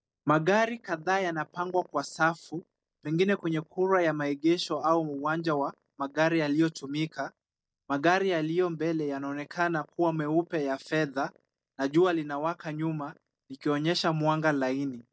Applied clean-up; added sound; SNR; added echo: neural mask model DeepFilterNet 3.